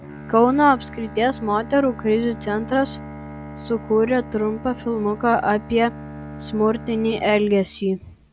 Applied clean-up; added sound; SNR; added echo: none; Bowed string instrument; 14 dB; none.